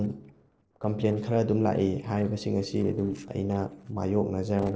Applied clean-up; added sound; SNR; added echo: neural separator model SepFormer DNS4.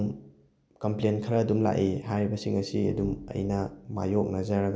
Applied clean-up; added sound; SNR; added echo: none; none; none; none.